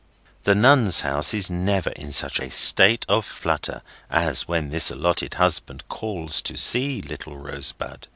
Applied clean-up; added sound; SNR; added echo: none; none; none; none.